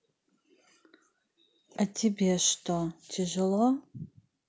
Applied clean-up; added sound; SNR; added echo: none; none; none; none.